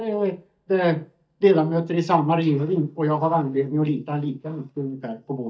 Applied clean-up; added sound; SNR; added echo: neural mask model DeepFilterNet 3.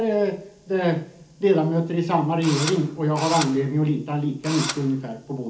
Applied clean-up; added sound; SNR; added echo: none; Engine / Drill; 9 dB; reverberation time 0.4 s.